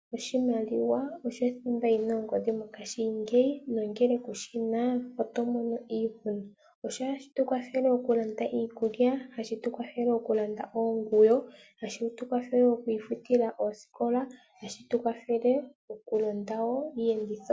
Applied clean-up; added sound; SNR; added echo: none; none; none; none.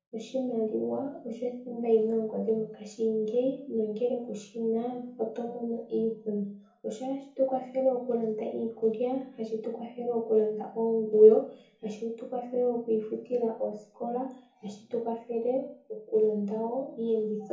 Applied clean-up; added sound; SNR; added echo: none; none; none; reverberation time 0.6 s.